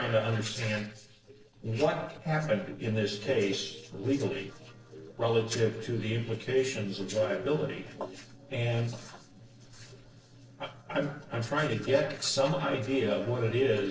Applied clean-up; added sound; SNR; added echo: neural separator model SepFormer DNS4.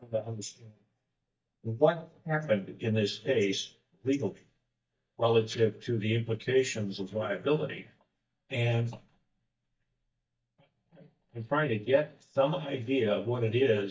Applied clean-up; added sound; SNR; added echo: neural mask model DeepFilterNet 3.